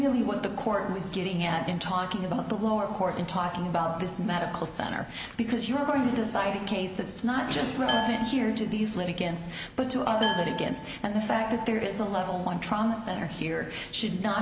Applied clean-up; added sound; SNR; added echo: none; Glass; 5 dB; none.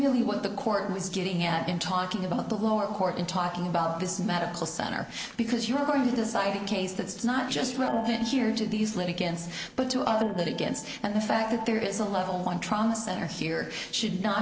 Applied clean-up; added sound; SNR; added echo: neural separator model SepFormer DNS4.